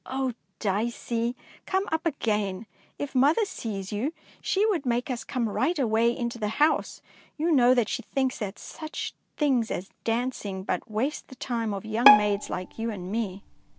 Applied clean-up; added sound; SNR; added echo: none; Bowed string instrument; -2 dB; none.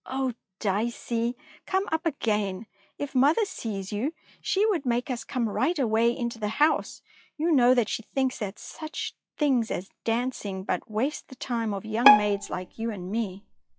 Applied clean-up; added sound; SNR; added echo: classical method log-MMSE.